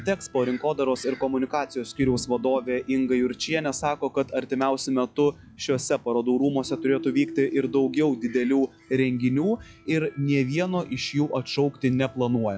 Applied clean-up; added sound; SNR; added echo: classical method log-MMSE.